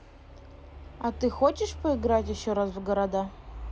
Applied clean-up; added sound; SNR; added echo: none; none; none; none.